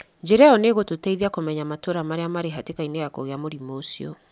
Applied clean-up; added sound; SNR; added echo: none; none; none; none.